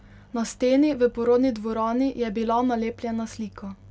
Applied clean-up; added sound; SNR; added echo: none; none; none; none.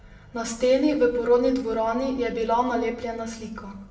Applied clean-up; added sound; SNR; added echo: none; none; none; reverberation time 0.7 s.